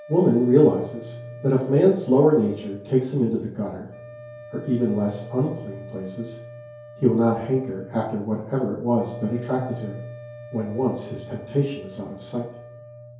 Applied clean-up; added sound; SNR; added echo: none; Wind instrument, woodwind instrument; 20 dB; reverberation time 2.4 s.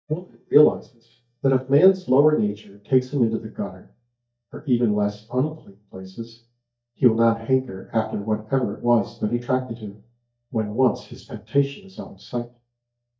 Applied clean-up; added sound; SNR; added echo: neural mask model DeepFilterNet 3.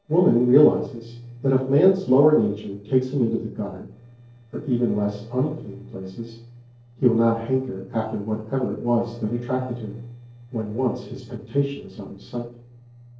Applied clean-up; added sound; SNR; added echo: neural separator model SepFormer DNS4.